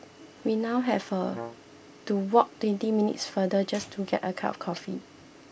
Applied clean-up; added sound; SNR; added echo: none; Brass instrument; 16 dB; none.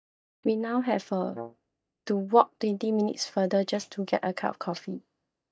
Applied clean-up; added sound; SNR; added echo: neural mask model DeepFilterNet 3.